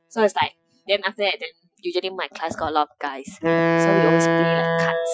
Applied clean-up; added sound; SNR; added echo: classical method Wiener filter.